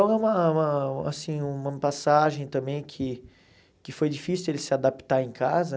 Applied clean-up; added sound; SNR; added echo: none; none; none; none.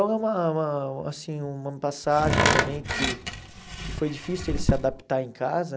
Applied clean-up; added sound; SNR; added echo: none; Tools; -1 dB; none.